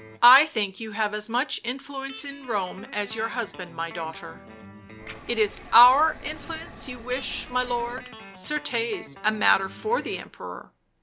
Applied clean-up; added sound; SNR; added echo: none; Liquid + Guitar; 18 dB; none.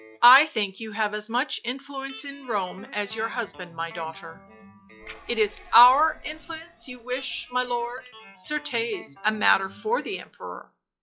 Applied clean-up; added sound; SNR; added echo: classical method log-MMSE.